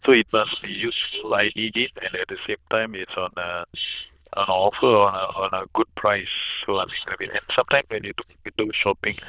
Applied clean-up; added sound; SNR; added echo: neural diffusion model UNIVERSE++.